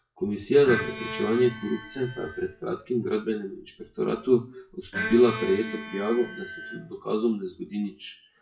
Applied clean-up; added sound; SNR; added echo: classical method WPE with log-MMSE.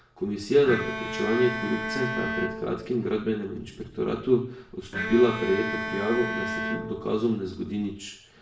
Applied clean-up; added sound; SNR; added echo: none; Bowed string instrument; 6 dB; reverberation time 0.5 s.